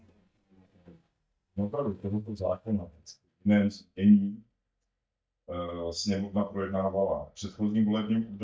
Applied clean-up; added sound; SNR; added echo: neural mask model DeepFilterNet 3.